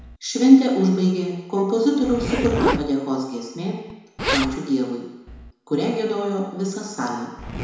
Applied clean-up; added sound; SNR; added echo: none; Zipper (clothing); 9 dB; reverberation time 1.0 s.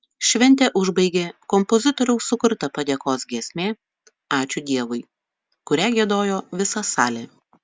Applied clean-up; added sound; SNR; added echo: none; none; none; none.